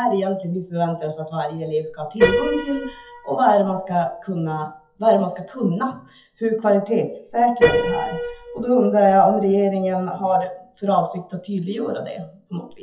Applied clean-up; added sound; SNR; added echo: classical method WPE with log-MMSE.